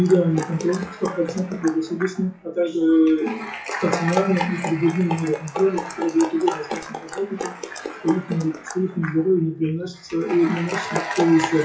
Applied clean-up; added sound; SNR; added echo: classical method WPE with log-MMSE.